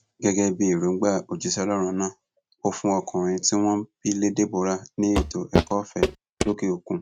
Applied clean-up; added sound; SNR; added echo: neural mask model RNNoise.